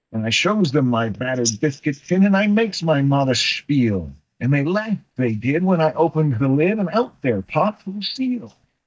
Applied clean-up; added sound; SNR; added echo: neural mask model DeepFilterNet 3.